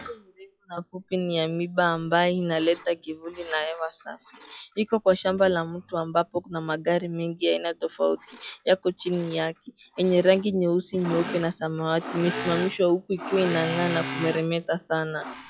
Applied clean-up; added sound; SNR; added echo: classical method log-MMSE.